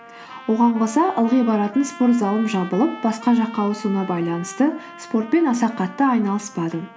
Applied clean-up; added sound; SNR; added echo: none; Trumpet; 18 dB; none.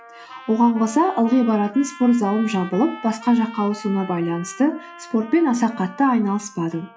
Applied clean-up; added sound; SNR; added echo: classical method log-MMSE.